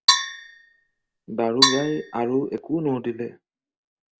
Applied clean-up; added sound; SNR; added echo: none; Percussion; -2 dB; none.